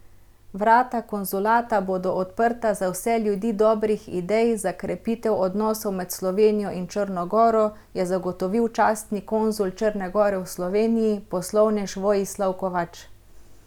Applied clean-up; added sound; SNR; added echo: none; none; none; none.